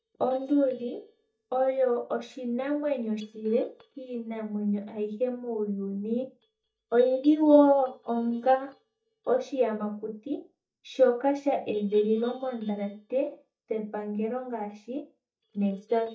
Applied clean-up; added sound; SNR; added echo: neural mask model DeepFilterNet 3.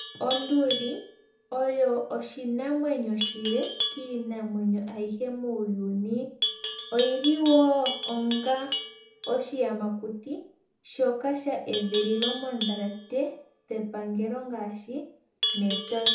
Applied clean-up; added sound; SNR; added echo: none; Livestock, farm animals, working animals; 6 dB; reverberation time 1.0 s.